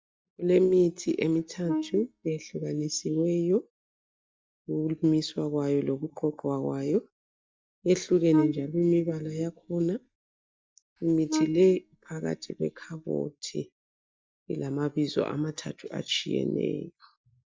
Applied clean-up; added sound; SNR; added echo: neural mask model DeepFilterNet 3.